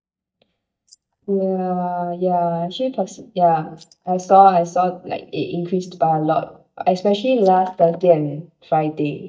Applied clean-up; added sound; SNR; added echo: neural mask model DeepFilterNet 3.